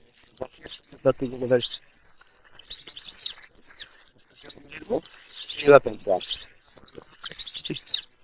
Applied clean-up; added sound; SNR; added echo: neural separator model SepFormer WHAM!.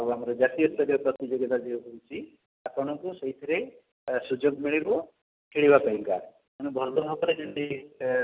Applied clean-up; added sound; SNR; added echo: none; none; none; none.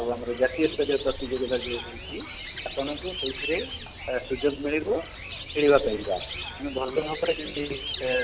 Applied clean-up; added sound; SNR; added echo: none; Bird; 9 dB; none.